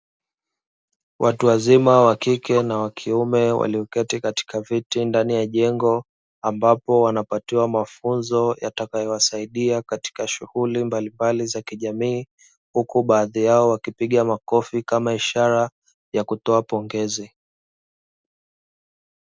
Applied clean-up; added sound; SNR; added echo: none; none; none; none.